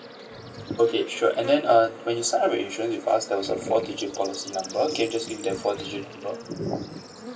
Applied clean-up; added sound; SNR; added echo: none; Bird / Insect; 16 dB; reverberation time 0.1 s.